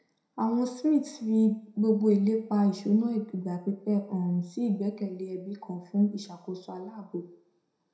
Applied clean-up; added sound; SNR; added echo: none; none; none; reverberation time 0.5 s.